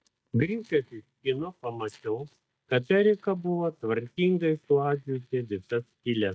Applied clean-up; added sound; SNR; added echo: neural mask model DeepFilterNet 3.